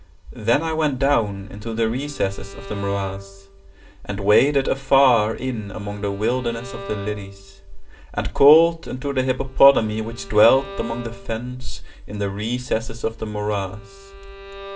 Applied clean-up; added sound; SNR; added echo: none; Bowed string instrument; 19 dB; reverberation time 0.2 s.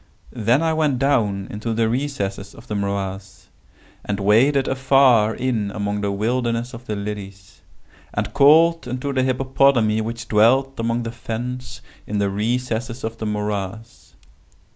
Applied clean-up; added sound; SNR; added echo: none; none; none; none.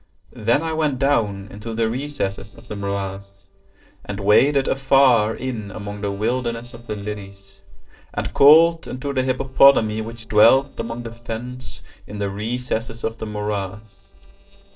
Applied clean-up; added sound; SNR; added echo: neural separator model SepFormer DNS4.